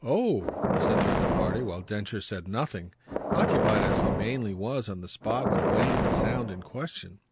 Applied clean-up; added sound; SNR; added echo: none; Boom; -3 dB; none.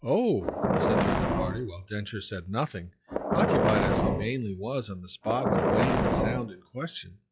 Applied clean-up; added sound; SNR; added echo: classical method log-MMSE.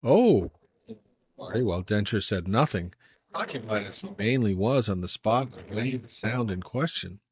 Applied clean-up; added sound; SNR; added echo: neural mask model DeepFilterNet 3.